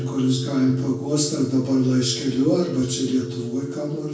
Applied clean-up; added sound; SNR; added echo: none; Telephone; 12 dB; reverberation time 0.6 s.